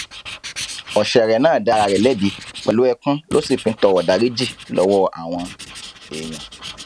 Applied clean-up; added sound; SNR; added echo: none; Writing; 15 dB; none.